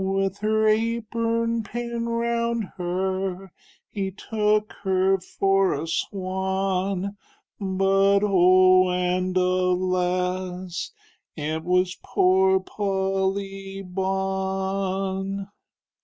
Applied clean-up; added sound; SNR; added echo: none; none; none; none.